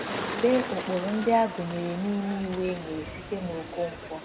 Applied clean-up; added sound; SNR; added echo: none; Bird; 8 dB; reverberation time 0.5 s.